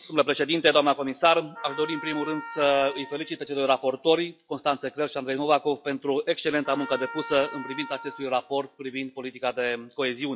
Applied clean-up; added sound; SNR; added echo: classical method log-MMSE.